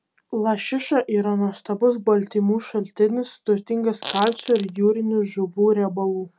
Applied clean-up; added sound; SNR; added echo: none; Fart; 13 dB; none.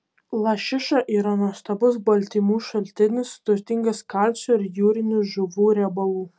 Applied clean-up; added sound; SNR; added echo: none; none; none; none.